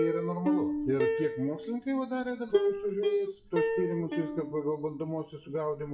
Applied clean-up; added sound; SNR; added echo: classical method WPE with log-MMSE.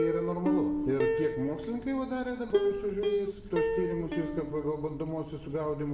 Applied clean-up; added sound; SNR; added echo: none; Plucked string instrument; 1 dB; reverberation time 1.6 s.